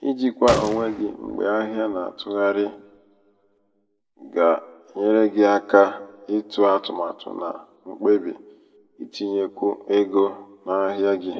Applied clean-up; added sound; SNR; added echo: none; Gunshot, gunfire; 11 dB; reverberation time 0.6 s.